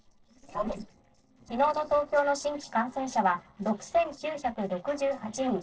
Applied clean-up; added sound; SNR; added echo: neural separator model SepFormer DNS4.